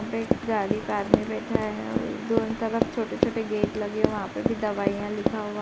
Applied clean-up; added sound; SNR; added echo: none; Run; 0 dB; none.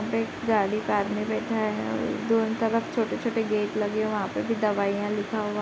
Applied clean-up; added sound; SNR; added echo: none; none; none; none.